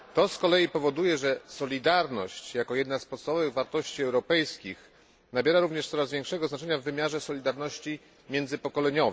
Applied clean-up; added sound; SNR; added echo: none; none; none; none.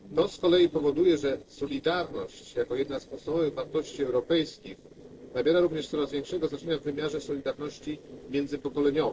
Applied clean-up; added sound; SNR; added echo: neural separator model SepFormer DNS4.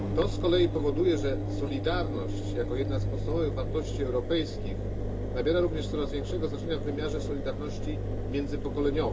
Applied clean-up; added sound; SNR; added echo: none; Engine; 0 dB; reverberation time 0.2 s.